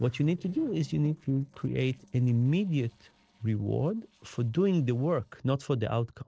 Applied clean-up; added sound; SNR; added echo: neural separator model SepFormer DNS4.